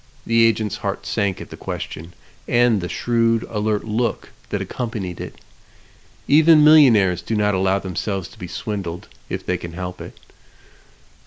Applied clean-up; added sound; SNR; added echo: none; none; none; none.